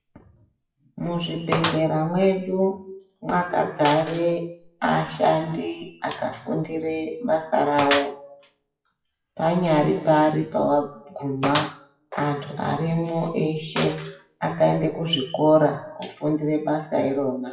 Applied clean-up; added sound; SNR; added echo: classical method WPE with log-MMSE.